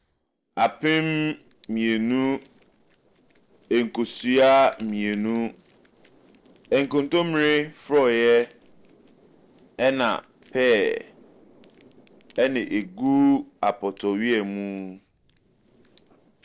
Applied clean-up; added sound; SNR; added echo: neural separator model SepFormer DNS4.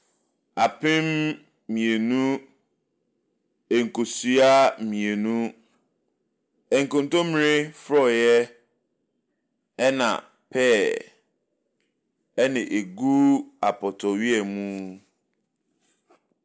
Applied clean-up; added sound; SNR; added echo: none; none; none; none.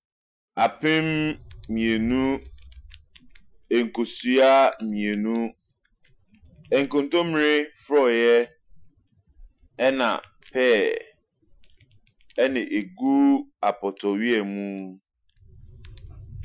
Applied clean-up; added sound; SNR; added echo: classical method Wiener filter.